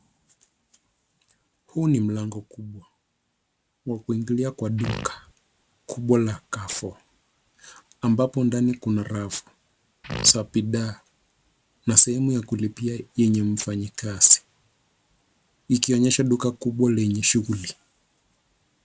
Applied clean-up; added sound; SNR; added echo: none; Fart; 9 dB; none.